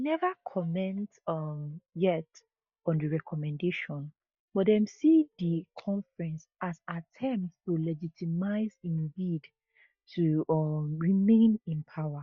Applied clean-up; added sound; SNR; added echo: neural mask model DeepFilterNet 3.